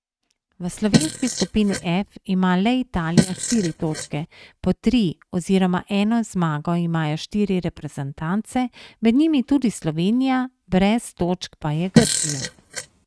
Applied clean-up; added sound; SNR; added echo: neural mask model RNNoise.